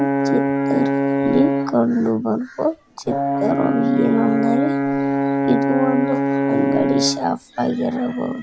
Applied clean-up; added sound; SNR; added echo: none; Brass instrument; -1 dB; none.